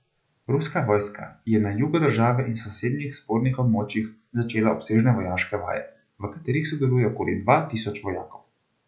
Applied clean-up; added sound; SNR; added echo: none; none; none; none.